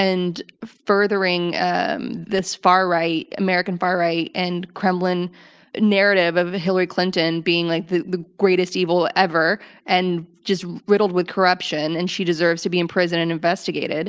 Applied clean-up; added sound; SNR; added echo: none; none; none; none.